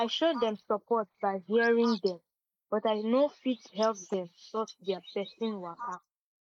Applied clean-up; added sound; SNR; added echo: neural mask model Resemble Enhance denoiser.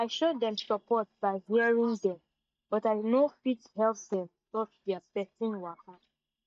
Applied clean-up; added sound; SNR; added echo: neural mask model DeepFilterNet 3.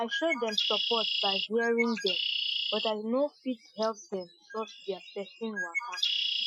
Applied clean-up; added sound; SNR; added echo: classical method Wiener filter.